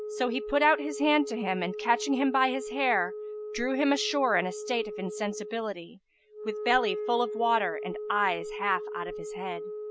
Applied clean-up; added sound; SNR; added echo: none; Wind instrument, woodwind instrument; 8 dB; none.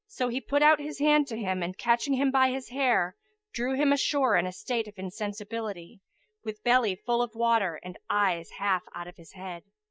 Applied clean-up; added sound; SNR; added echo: neural mask model DeepFilterNet 3.